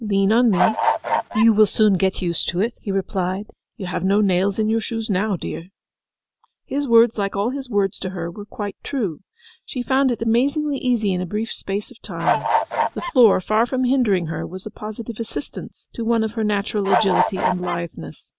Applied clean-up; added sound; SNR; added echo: none; Bird / Fowl; -1 dB; none.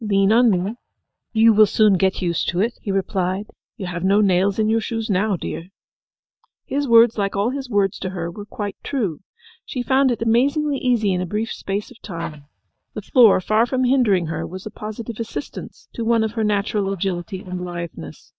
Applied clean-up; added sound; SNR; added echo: neural mask model DeepFilterNet 3.